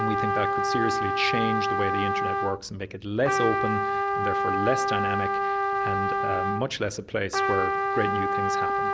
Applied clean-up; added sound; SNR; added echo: none; Trumpet; -4 dB; none.